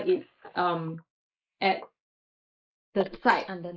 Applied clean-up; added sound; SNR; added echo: neural mask model Resemble Enhance denoiser.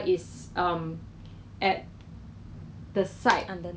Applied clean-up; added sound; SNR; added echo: none; none; none; none.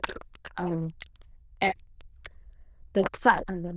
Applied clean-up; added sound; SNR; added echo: neural diffusion model UNIVERSE++.